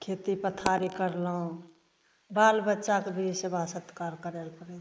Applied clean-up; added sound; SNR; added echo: neural mask model Resemble Enhance denoiser.